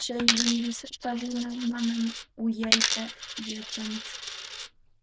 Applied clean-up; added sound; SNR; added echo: neural diffusion model UNIVERSE++.